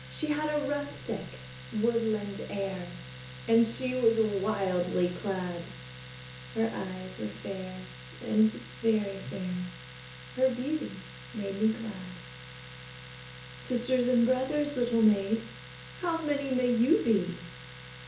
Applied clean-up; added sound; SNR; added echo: none; Domestic sounds, home sounds; 14 dB; reverberation time 0.7 s.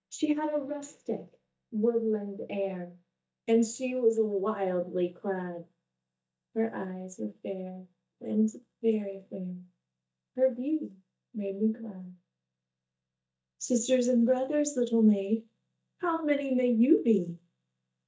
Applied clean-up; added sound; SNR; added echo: neural mask model DeepFilterNet 3.